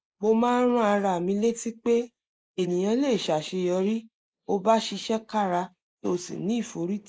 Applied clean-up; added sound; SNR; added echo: neural mask model Resemble Enhance denoiser.